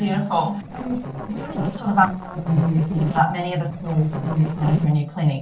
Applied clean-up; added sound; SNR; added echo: neural separator model SepFormer DNS4.